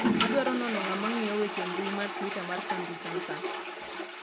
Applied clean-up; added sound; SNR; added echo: none; Toilet flush; -1 dB; none.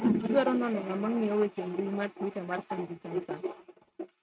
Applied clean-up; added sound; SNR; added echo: neural mask model RNNoise.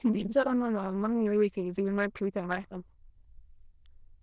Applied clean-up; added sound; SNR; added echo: neural diffusion model UNIVERSE++.